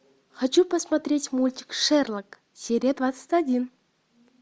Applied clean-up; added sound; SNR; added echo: none; none; none; none.